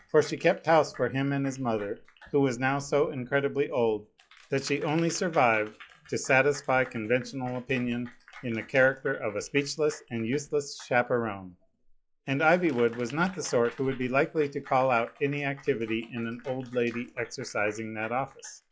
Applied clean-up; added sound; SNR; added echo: classical method log-MMSE.